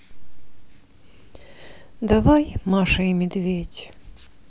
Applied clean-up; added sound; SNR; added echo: none; none; none; none.